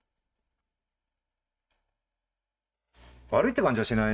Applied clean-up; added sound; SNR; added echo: neural mask model RNNoise.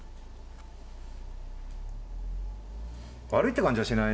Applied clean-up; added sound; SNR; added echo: none; Accelerating, revving, vroom; 6 dB; none.